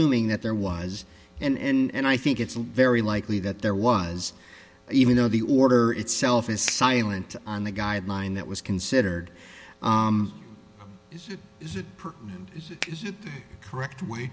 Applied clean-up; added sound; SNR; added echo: none; Finger snapping; 10 dB; none.